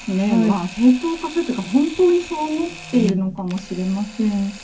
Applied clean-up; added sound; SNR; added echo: none; Camera; 18 dB; reverberation time 0.3 s.